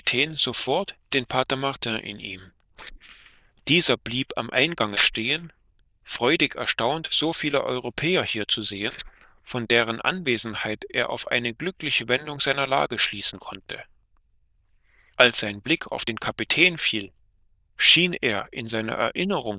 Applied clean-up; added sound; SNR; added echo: neural diffusion model UNIVERSE++.